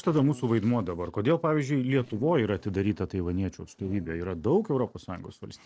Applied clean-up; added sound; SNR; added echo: neural separator model SepFormer DNS4.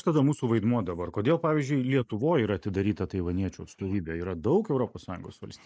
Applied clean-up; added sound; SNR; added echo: neural mask model Resemble Enhance denoiser.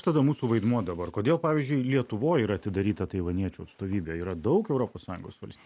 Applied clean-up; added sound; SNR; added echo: none; none; none; none.